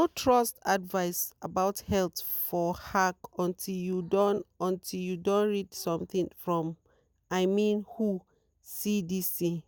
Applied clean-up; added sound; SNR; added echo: none; none; none; none.